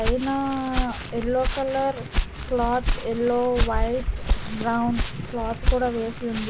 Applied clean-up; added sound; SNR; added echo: none; Walk, footsteps; 1 dB; none.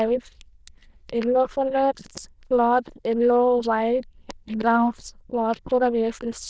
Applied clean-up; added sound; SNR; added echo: neural diffusion model UNIVERSE++.